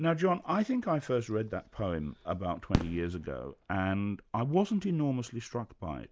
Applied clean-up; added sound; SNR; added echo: none; Fireworks; 11 dB; none.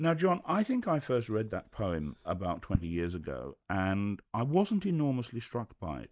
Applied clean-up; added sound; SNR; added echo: neural mask model DeepFilterNet 3.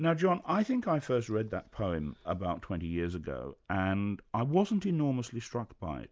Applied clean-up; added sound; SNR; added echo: none; none; none; none.